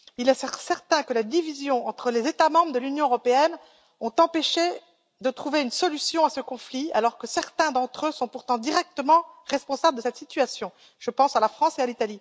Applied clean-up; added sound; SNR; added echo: none; none; none; none.